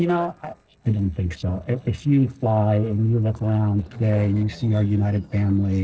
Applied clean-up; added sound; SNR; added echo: neural separator model SepFormer DNS4.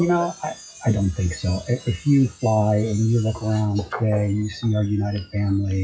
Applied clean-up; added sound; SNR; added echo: classical method WPE with log-MMSE.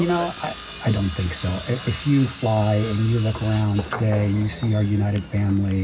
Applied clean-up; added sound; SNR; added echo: none; Tools; 10 dB; reverberation time 0.4 s.